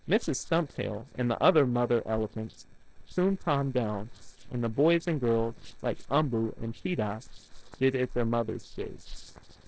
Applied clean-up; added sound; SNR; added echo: neural separator model SepFormer DNS4.